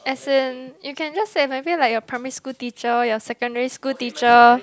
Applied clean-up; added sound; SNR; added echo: none; none; none; none.